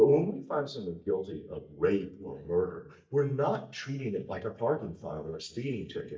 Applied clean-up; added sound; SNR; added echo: neural mask model DeepFilterNet 3.